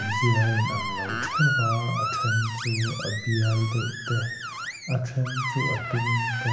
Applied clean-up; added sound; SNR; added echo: none; Screech; 3 dB; reverberation time 0.8 s.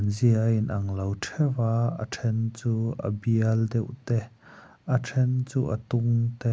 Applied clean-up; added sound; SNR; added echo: none; none; none; none.